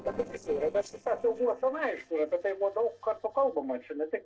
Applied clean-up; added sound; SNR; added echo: neural separator model SepFormer DNS4.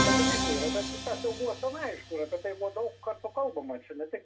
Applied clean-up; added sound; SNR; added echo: none; Musical instrument; -1 dB; reverberation time 0.2 s.